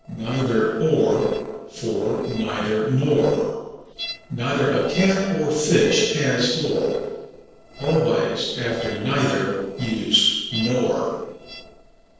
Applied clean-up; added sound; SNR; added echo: neural separator model SepFormer DNS4.